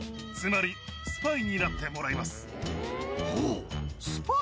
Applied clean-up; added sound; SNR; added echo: none; none; none; none.